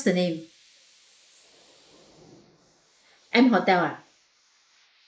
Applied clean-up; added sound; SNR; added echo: neural mask model Resemble Enhance denoiser.